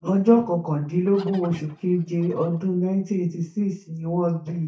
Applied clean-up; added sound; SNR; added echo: neural mask model DeepFilterNet 3.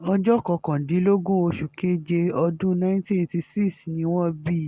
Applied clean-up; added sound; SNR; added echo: none; none; none; none.